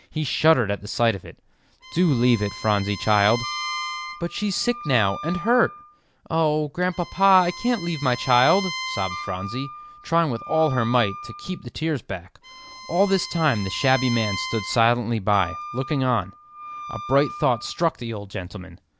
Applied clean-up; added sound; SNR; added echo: none; Wind instrument, woodwind instrument + Bowed string instrument; 12 dB; none.